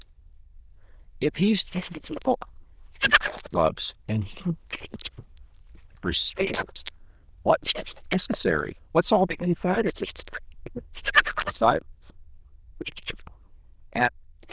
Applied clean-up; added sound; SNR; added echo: neural diffusion model UNIVERSE++.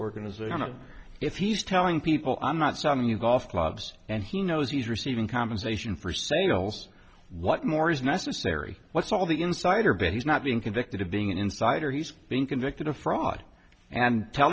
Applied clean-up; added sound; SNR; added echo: none; none; none; none.